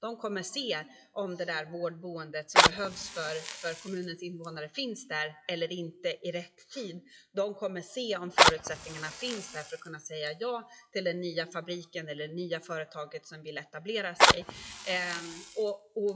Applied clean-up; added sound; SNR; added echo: classical method WPE with log-MMSE.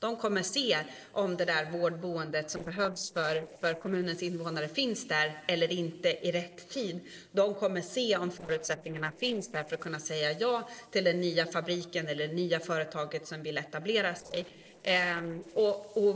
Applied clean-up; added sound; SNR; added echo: neural separator model SepFormer DNS4.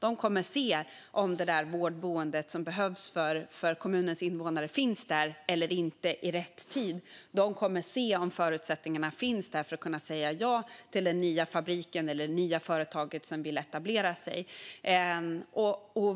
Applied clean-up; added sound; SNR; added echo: none; none; none; none.